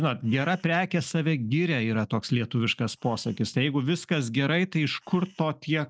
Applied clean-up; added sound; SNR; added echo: neural separator model SepFormer DNS4.